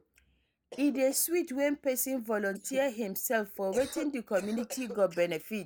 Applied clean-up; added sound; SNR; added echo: neural mask model Resemble Enhance denoiser.